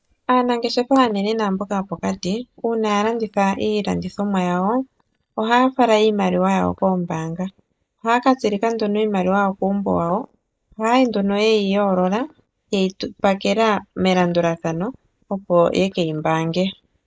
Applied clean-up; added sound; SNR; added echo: neural mask model DeepFilterNet 3.